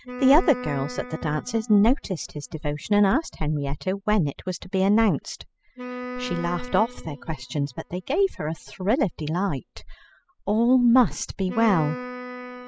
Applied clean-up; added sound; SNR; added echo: classical method spectral subtraction.